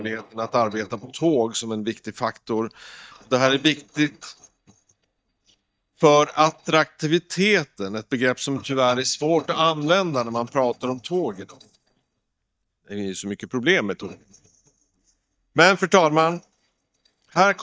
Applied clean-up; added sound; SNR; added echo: neural mask model DeepFilterNet 3.